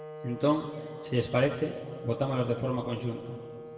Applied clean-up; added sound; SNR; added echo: none; Wind instrument, woodwind instrument; 12 dB; reverberation time 1.9 s.